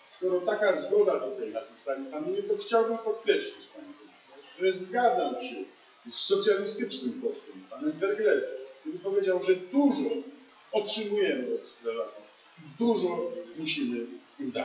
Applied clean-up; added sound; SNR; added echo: classical method WPE with log-MMSE.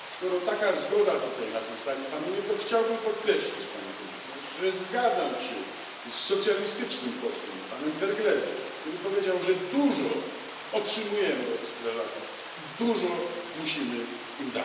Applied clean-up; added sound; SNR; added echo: none; Water; 12 dB; reverberation time 1.0 s.